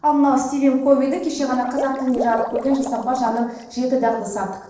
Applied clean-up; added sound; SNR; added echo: neural separator model SepFormer DNS4.